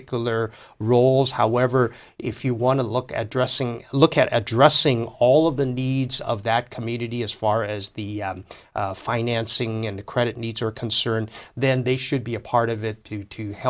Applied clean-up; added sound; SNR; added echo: none; none; none; none.